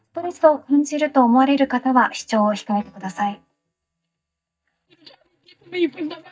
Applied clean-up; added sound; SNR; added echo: neural mask model DeepFilterNet 3.